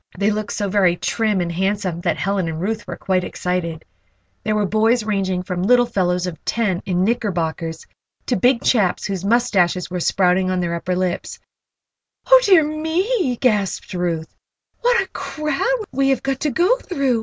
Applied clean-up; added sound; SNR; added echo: none; none; none; none.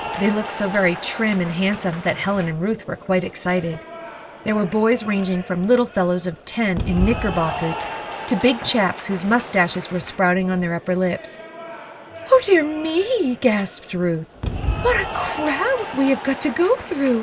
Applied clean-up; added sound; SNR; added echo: none; Applause / Cheering; 10 dB; none.